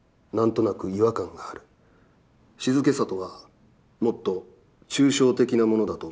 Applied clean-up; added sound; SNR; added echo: none; none; none; none.